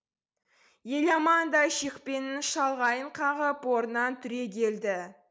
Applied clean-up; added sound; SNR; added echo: none; none; none; none.